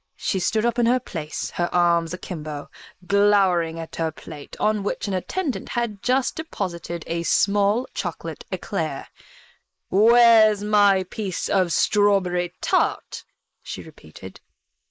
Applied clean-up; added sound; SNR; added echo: neural mask model Resemble Enhance denoiser.